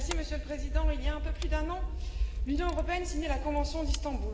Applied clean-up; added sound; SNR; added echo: none; Fire; -4 dB; reverberation time 3.0 s.